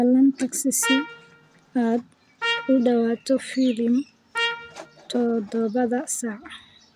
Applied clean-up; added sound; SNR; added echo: none; Trumpet; 8 dB; none.